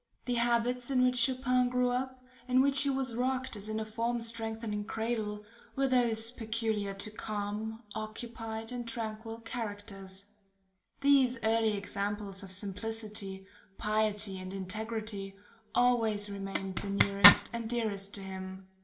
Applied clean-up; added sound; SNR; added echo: none; Zipper (clothing); -5 dB; reverberation time 1.3 s.